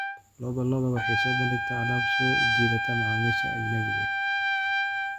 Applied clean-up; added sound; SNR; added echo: none; Trumpet; -3 dB; none.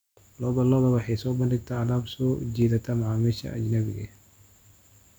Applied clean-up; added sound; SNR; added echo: none; none; none; none.